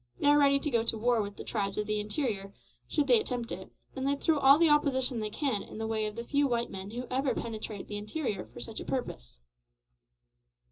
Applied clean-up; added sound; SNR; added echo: none; none; none; reverberation time 0.2 s.